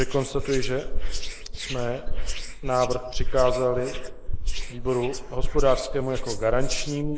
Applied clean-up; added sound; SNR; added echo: neural mask model Resemble Enhance denoiser.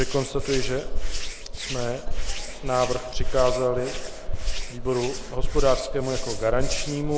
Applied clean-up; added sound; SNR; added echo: none; Hands; -2 dB; none.